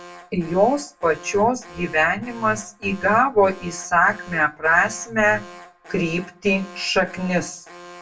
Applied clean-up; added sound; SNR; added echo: none; Alarm; 20 dB; reverberation time 0.1 s.